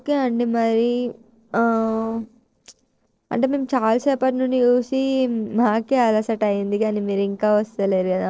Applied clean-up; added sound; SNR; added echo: neural separator model SepFormer DNS4.